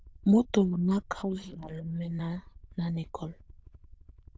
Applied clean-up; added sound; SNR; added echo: neural diffusion model UNIVERSE++.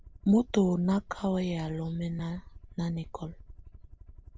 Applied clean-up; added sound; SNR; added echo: none; Aircraft; 18 dB; none.